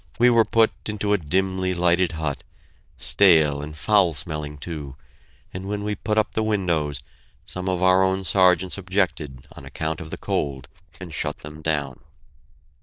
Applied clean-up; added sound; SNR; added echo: neural diffusion model UNIVERSE++.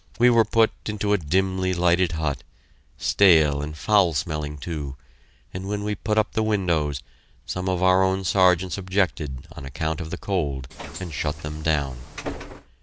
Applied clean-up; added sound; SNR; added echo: none; Bus; 12 dB; none.